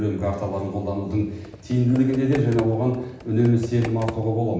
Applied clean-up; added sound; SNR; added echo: none; Computer keyboard; 16 dB; reverberation time 0.9 s.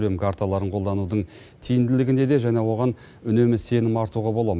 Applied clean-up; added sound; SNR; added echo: none; none; none; none.